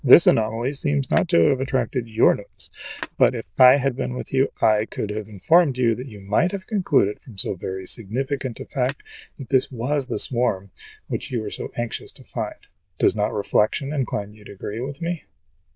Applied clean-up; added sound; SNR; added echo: neural diffusion model UNIVERSE++.